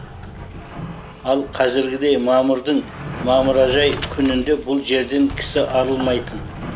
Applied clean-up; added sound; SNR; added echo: none; Sliding door; 12 dB; none.